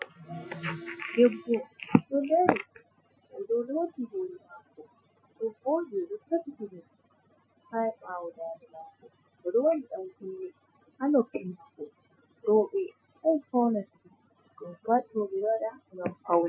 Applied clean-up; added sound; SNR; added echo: classical method Wiener filter.